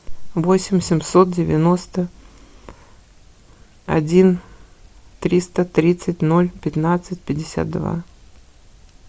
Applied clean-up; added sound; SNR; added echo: none; none; none; none.